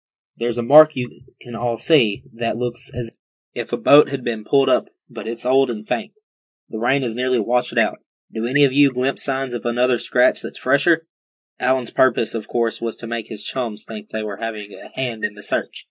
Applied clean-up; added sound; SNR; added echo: neural mask model Resemble Enhance denoiser.